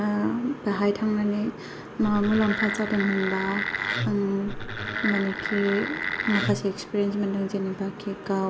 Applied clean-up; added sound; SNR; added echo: none; Wood; 4 dB; none.